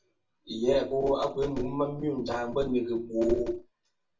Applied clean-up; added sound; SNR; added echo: none; none; none; reverberation time 0.3 s.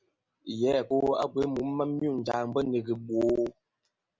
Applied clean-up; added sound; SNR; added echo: none; none; none; none.